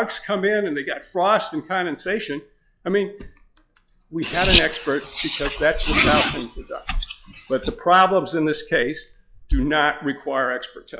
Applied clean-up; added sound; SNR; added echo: classical method log-MMSE.